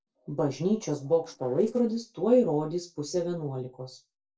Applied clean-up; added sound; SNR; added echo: neural separator model SepFormer DNS4.